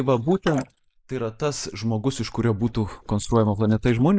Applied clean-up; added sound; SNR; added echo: neural mask model Resemble Enhance denoiser.